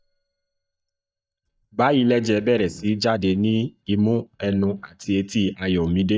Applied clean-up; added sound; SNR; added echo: neural mask model DeepFilterNet 3.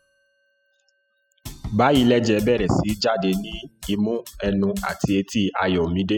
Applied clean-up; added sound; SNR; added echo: classical method spectral subtraction.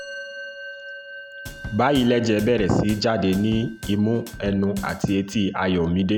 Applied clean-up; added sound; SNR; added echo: none; Drum / Drum kit + Musical instrument; 15 dB; none.